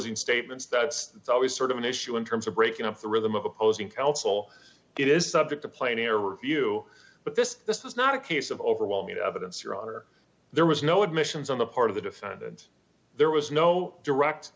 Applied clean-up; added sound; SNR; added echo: none; none; none; none.